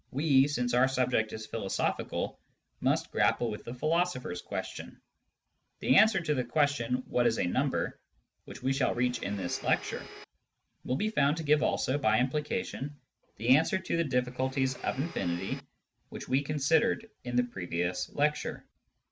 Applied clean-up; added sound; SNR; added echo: none; Domestic sounds, home sounds; 17 dB; none.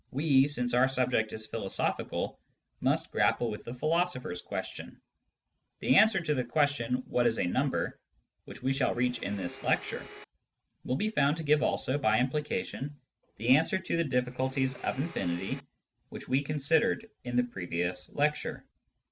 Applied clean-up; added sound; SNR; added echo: neural separator model SepFormer DNS4.